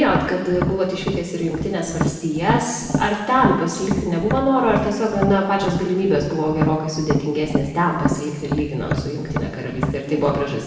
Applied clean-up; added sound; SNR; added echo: none; Tap; 5 dB; reverberation time 1.2 s.